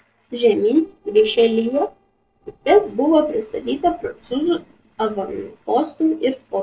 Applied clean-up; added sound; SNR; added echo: neural separator model SepFormer DNS4.